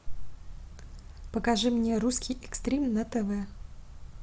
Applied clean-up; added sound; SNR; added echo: none; none; none; none.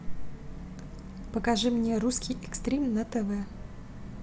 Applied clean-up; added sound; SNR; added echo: none; Musical instrument; 14 dB; none.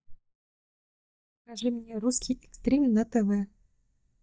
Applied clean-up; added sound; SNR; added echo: neural mask model DeepFilterNet 3.